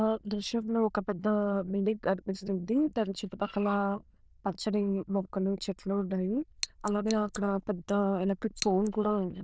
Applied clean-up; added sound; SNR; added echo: neural diffusion model UNIVERSE++.